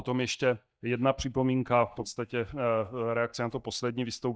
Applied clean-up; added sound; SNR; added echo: neural mask model DeepFilterNet 3.